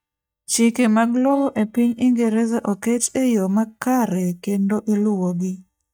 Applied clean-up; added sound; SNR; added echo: neural mask model DeepFilterNet 3.